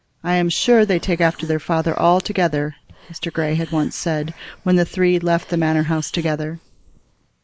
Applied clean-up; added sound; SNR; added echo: neural mask model Resemble Enhance denoiser.